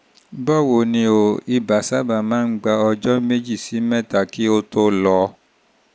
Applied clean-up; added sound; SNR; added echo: none; none; none; none.